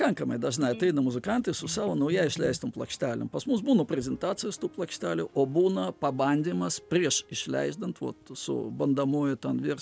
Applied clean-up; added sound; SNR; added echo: none; Electric guitar; 14 dB; none.